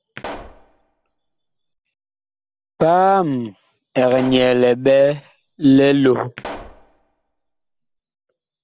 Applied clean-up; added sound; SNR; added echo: none; Explosion; 18 dB; none.